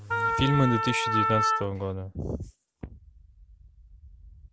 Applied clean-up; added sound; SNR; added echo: none; Wind instrument, woodwind instrument; -3 dB; none.